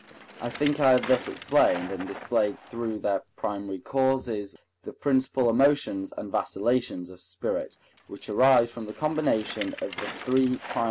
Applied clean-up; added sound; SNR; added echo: none; Bicycle; 17 dB; none.